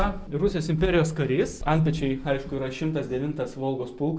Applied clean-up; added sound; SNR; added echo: none; none; none; none.